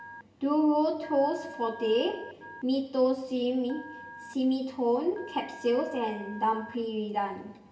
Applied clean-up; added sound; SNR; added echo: none; Telephone; 19 dB; reverberation time 0.9 s.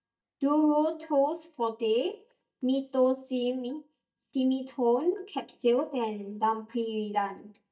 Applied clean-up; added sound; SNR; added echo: neural mask model DeepFilterNet 3.